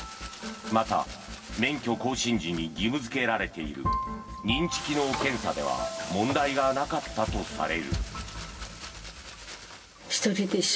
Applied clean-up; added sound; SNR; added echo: none; Frying (food); 13 dB; reverberation time 2.2 s.